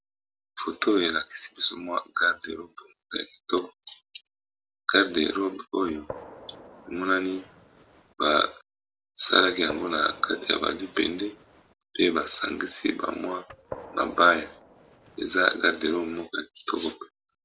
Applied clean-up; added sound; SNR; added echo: none; Gunshot, gunfire; 17 dB; none.